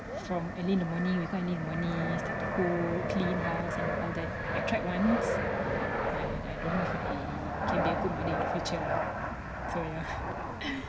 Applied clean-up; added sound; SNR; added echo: none; Fixed-wing aircraft, airplane; -1 dB; none.